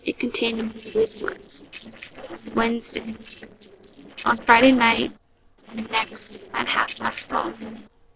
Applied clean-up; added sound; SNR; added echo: neural separator model SepFormer DNS4.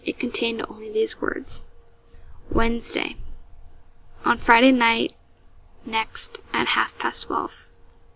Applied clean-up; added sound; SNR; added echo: none; none; none; none.